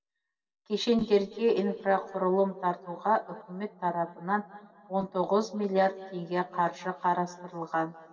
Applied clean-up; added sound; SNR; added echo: none; none; none; reverberation time 2.2 s.